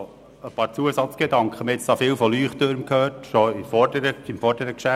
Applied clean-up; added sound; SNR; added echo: none; none; none; none.